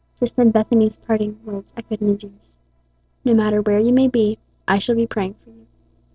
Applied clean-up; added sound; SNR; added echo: neural separator model SepFormer DNS4.